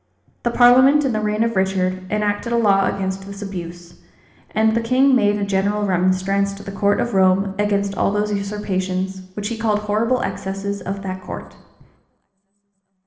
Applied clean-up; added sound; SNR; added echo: none; none; none; reverberation time 1.0 s.